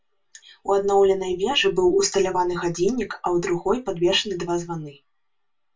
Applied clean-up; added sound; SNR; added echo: none; none; none; reverberation time 0.1 s.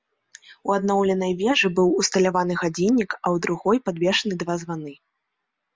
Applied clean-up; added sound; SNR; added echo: none; none; none; none.